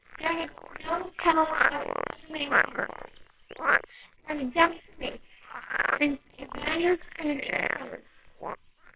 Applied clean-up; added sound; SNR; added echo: neural separator model SepFormer WHAMR!.